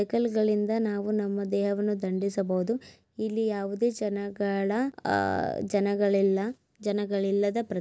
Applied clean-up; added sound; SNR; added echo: none; none; none; none.